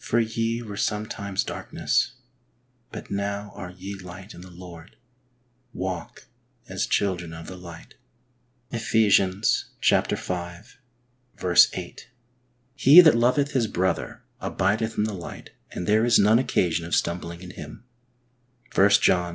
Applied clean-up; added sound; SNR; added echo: none; none; none; none.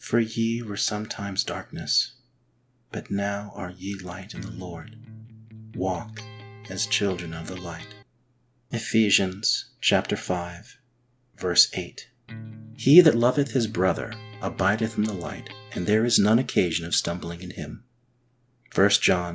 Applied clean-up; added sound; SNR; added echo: none; Electric guitar; 15 dB; none.